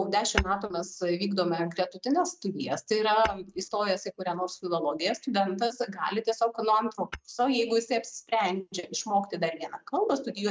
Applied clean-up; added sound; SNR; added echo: neural mask model RNNoise.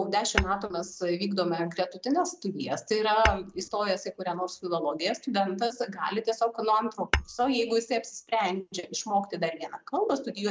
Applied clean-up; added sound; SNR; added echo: none; Tap / Hammer / Glass; 9 dB; none.